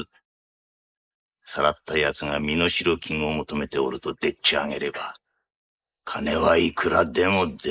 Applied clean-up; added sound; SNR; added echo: neural mask model Resemble Enhance denoiser.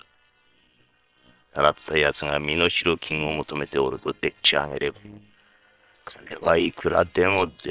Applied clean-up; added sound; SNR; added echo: neural separator model SepFormer WHAM!.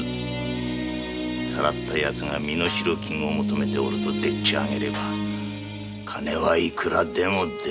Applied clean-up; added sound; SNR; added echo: none; Snare drum; 18 dB; none.